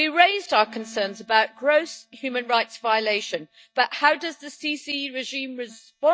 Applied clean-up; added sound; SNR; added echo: neural mask model DeepFilterNet 3.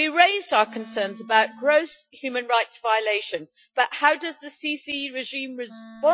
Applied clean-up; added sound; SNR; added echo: classical method Wiener filter.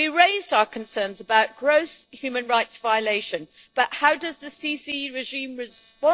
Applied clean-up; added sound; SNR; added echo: neural separator model SepFormer DNS4.